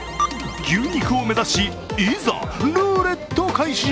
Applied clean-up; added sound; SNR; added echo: none; none; none; none.